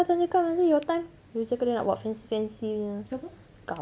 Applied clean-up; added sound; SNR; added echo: none; none; none; none.